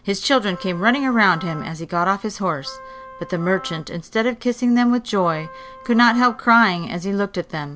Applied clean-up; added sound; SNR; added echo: none; Wind instrument, woodwind instrument; 19 dB; none.